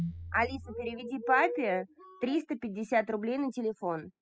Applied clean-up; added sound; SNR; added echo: classical method spectral subtraction.